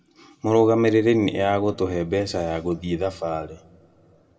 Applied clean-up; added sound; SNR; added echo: none; none; none; reverberation time 1.0 s.